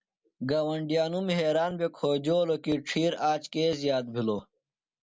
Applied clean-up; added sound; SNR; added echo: none; none; none; none.